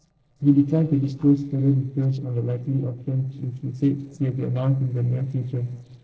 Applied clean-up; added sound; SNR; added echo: neural separator model SepFormer DNS4.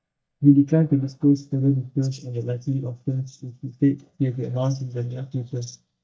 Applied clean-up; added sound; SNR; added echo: neural mask model DeepFilterNet 3.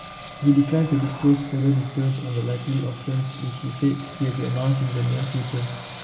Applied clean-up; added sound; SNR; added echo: none; Engine; 13 dB; reverberation time 1.1 s.